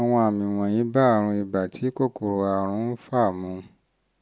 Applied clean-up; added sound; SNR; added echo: none; none; none; none.